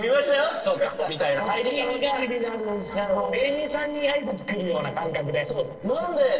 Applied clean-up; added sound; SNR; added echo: neural separator model SepFormer DNS4.